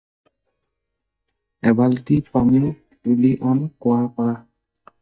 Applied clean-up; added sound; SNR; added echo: neural mask model DeepFilterNet 3.